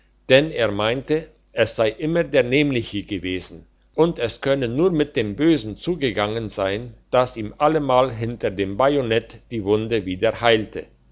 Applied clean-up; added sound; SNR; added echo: none; none; none; none.